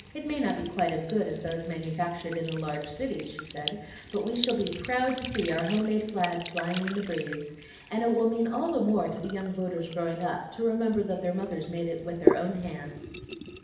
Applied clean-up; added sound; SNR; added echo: none; Trickle, dribble / Sink (filling or washing); 7 dB; reverberation time 0.8 s.